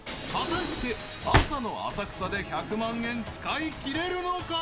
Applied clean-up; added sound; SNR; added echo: none; Drawer open or close; 3 dB; reverberation time 2.1 s.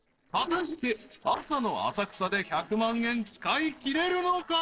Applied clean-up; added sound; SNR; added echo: neural separator model SepFormer DNS4.